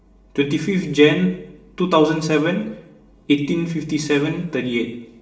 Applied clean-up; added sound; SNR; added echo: none; none; none; reverberation time 0.8 s.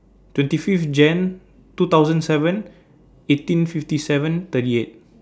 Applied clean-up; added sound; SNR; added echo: none; none; none; none.